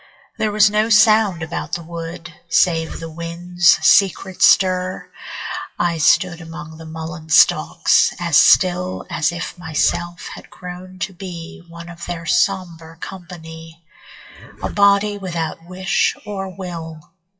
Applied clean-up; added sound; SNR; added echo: classical method WPE with log-MMSE.